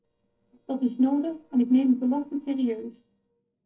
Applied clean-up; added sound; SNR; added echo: neural separator model SepFormer DNS4.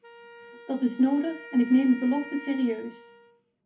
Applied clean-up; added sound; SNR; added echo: none; Wind instrument, woodwind instrument; 18 dB; reverberation time 0.3 s.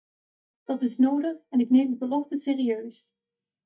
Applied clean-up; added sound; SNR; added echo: neural mask model DeepFilterNet 3.